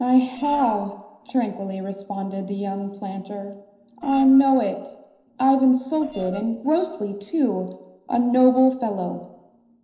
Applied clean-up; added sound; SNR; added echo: neural separator model SepFormer DNS4.